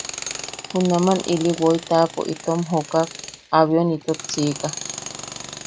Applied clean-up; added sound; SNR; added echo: none; Tools; 12 dB; none.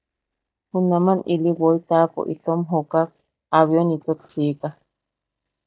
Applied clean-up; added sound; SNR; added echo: neural mask model DeepFilterNet 3.